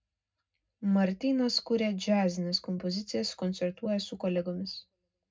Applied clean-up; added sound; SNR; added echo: none; none; none; reverberation time 0.3 s.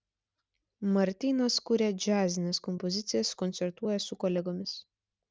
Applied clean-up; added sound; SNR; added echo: none; none; none; none.